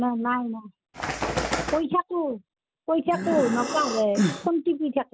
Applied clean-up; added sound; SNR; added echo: none; Bird + Breathing; 1 dB; none.